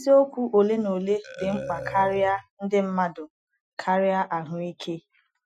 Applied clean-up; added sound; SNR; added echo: classical method Wiener filter.